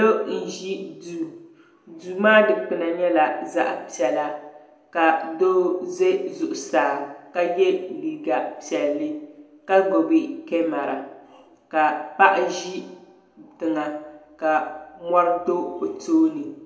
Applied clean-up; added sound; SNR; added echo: none; none; none; reverberation time 0.7 s.